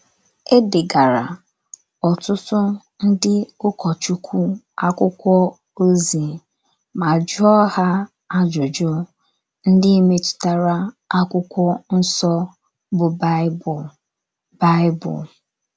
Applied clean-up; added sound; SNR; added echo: none; none; none; none.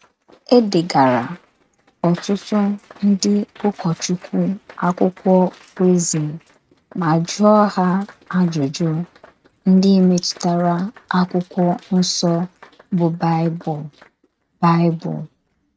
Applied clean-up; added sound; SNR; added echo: neural mask model RNNoise.